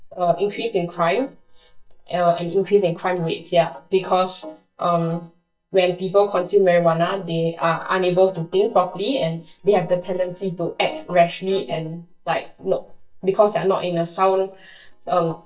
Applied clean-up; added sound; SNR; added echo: neural mask model DeepFilterNet 3.